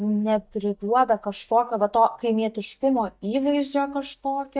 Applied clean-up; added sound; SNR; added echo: neural mask model DeepFilterNet 3.